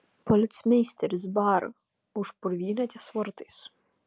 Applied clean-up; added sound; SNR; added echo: none; none; none; none.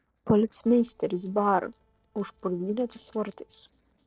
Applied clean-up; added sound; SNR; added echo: neural separator model SepFormer DNS4.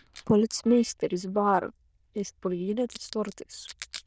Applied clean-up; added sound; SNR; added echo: neural diffusion model UNIVERSE++.